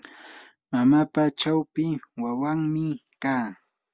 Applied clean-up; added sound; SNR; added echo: none; none; none; none.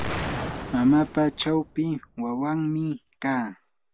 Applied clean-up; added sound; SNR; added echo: none; Explosion; 10 dB; none.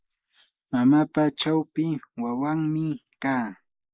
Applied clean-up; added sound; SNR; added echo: neural mask model Resemble Enhance denoiser.